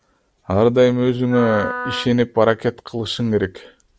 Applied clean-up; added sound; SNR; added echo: none; Wind instrument, woodwind instrument; 11 dB; none.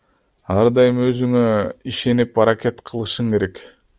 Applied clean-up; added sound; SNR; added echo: none; none; none; none.